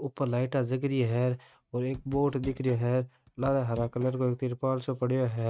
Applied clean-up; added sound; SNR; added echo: neural mask model RNNoise.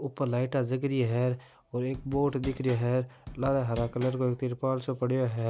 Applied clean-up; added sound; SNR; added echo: none; Drum / Drum kit; 12 dB; none.